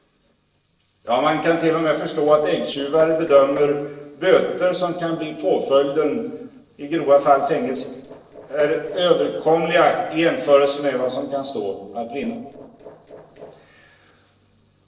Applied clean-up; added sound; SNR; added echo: neural separator model SepFormer DNS4.